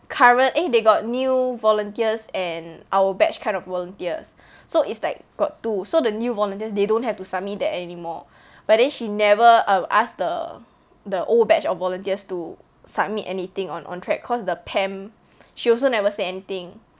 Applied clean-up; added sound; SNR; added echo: none; none; none; none.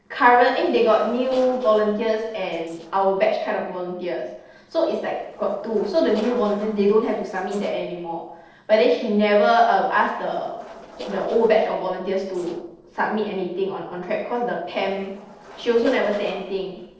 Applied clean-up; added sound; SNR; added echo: neural separator model SepFormer DNS4.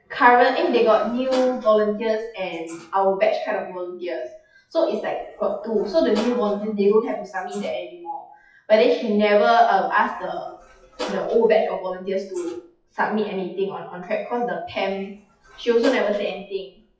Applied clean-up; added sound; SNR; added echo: classical method WPE with log-MMSE.